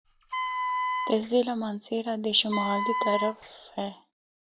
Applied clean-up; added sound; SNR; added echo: none; Wind instrument, woodwind instrument; 2 dB; none.